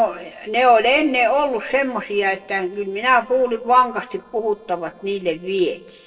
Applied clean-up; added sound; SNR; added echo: neural separator model SepFormer DNS4.